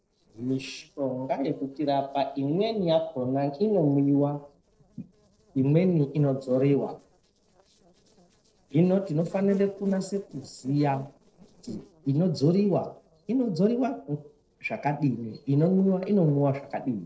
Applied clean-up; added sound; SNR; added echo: neural separator model SepFormer DNS4.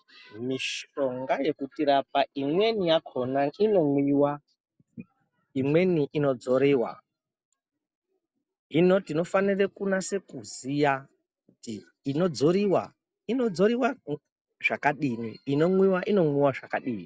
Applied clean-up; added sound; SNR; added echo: none; none; none; none.